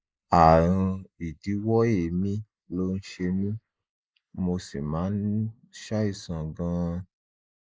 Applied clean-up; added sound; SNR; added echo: neural mask model Resemble Enhance denoiser.